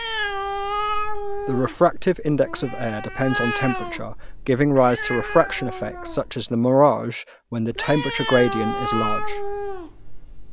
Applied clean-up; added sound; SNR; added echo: none; Animal; 5 dB; none.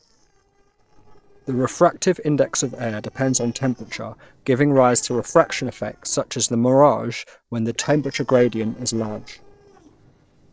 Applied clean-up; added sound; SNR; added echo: neural separator model SepFormer DNS4.